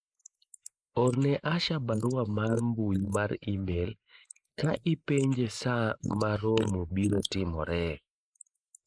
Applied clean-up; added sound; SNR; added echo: neural mask model Resemble Enhance denoiser.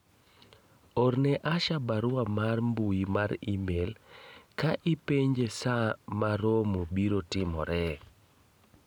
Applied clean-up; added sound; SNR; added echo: none; none; none; none.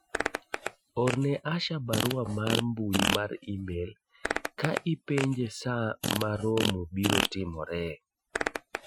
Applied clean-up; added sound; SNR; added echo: classical method Wiener filter.